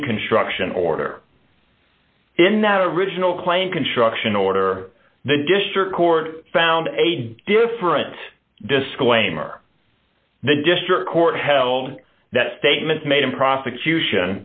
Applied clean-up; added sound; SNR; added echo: none; none; none; none.